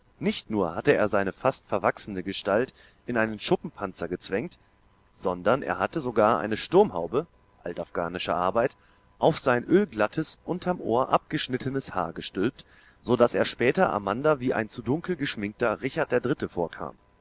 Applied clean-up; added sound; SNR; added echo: none; none; none; none.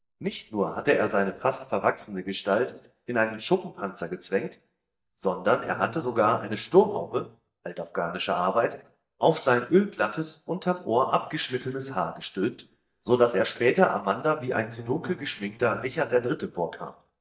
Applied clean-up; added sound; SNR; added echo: neural mask model DeepFilterNet 3.